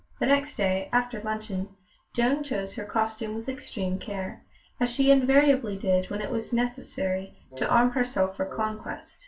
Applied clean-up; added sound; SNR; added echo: none; Wind instrument, woodwind instrument; 17 dB; reverberation time 0.2 s.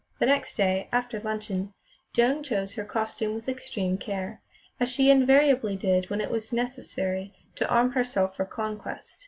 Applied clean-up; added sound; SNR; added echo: none; none; none; none.